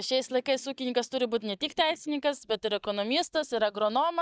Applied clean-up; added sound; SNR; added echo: neural mask model DeepFilterNet 3.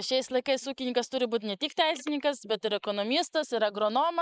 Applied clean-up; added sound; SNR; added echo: neural mask model Resemble Enhance denoiser.